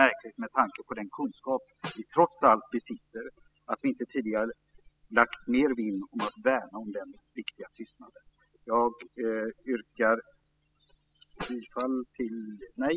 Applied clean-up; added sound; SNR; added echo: classical method spectral subtraction.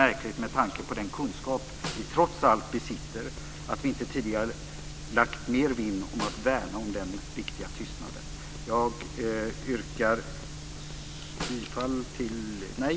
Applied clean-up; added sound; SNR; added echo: none; Snare drum; 13 dB; none.